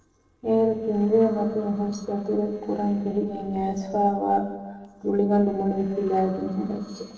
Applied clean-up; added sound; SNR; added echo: neural separator model SepFormer DNS4.